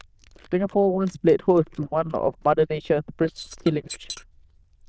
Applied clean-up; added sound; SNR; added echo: neural diffusion model UNIVERSE++.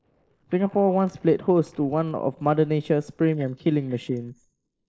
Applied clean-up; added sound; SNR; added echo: neural mask model Resemble Enhance denoiser.